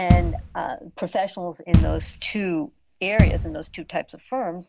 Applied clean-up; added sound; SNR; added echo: none; Bass drum; -4 dB; none.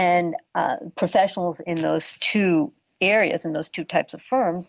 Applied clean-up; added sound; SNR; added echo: none; none; none; none.